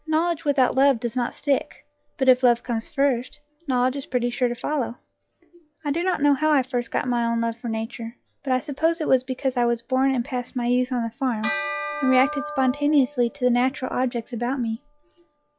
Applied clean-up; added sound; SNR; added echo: classical method log-MMSE.